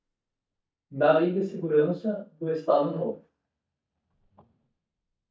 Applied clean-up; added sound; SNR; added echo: neural mask model DeepFilterNet 3.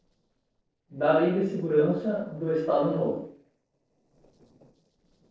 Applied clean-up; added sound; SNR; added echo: neural separator model SepFormer DNS4.